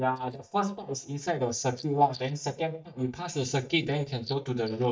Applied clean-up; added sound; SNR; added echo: neural mask model DeepFilterNet 3.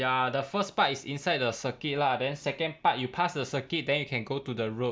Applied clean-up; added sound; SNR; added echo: none; none; none; none.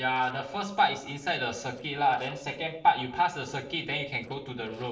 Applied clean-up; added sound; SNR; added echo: neural separator model SepFormer DNS4.